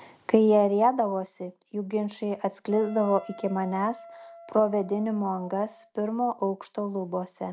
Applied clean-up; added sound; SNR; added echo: none; Wind instrument, woodwind instrument; 20 dB; none.